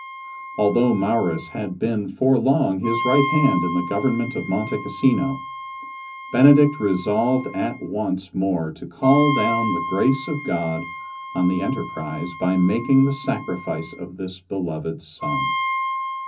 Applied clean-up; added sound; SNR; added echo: none; Wind instrument, woodwind instrument; 9 dB; reverberation time 0.3 s.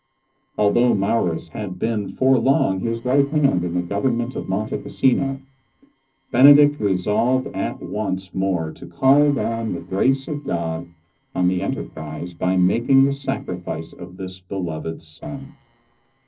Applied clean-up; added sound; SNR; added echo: neural separator model SepFormer DNS4.